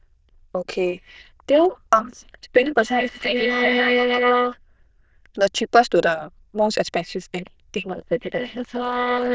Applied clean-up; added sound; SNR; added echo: neural diffusion model UNIVERSE++.